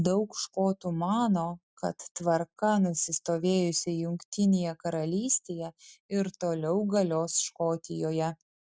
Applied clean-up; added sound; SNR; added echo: none; none; none; none.